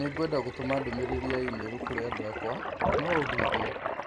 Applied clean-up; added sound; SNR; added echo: none; Toilet flush; 0 dB; none.